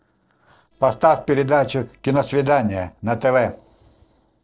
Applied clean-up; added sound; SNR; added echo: neural separator model SepFormer DNS4.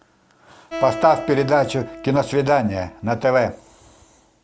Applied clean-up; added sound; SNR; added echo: none; Acoustic guitar; 14 dB; none.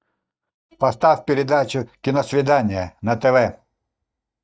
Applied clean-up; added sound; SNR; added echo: neural mask model DeepFilterNet 3.